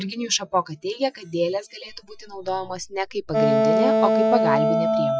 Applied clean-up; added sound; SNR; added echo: classical method Wiener filter.